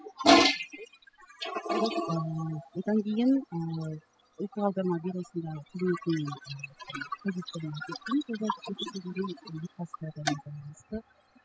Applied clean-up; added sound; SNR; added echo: classical method spectral subtraction.